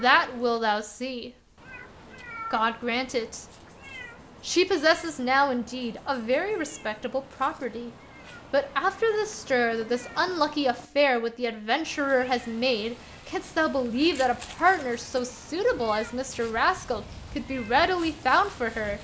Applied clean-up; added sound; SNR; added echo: none; Meow; 18 dB; none.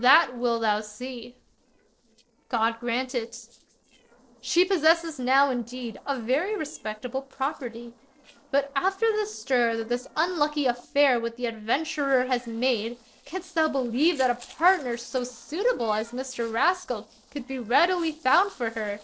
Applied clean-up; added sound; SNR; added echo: neural separator model SepFormer DNS4.